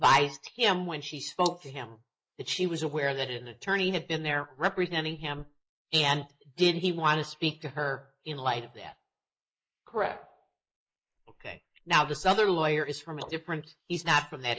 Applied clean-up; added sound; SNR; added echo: neural mask model Resemble Enhance denoiser.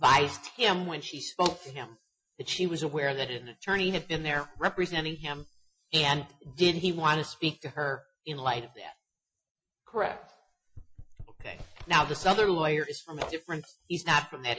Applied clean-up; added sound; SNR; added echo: classical method Wiener filter.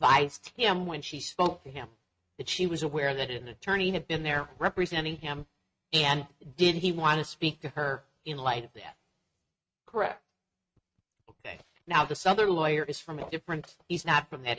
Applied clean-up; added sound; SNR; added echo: neural mask model RNNoise.